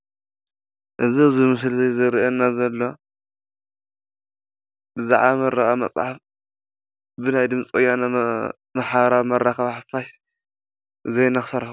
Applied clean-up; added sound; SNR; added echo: none; none; none; none.